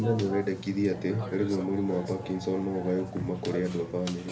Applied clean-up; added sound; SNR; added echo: none; Burping, eructation; 11 dB; reverberation time 0.3 s.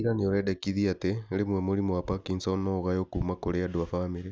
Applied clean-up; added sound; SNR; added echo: none; none; none; none.